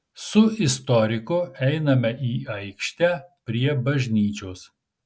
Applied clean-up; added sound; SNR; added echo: none; none; none; none.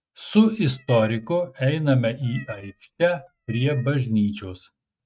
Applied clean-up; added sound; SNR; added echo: neural mask model RNNoise.